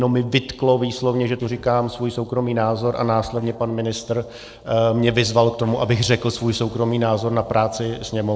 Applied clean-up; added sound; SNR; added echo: neural separator model SepFormer DNS4.